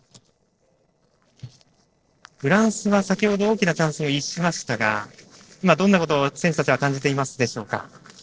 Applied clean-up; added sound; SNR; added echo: neural separator model SepFormer DNS4.